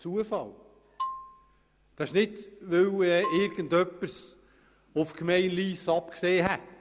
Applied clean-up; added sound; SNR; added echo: none; Marimba, xylophone; 12 dB; none.